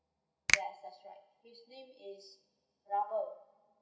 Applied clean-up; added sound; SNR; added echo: none; Finger snapping; -4 dB; reverberation time 0.5 s.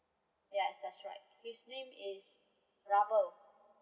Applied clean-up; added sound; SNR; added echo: none; none; none; none.